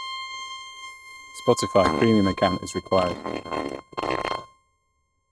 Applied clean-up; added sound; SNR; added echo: neural mask model RNNoise.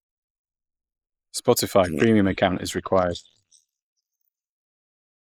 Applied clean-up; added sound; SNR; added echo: neural mask model Resemble Enhance denoiser.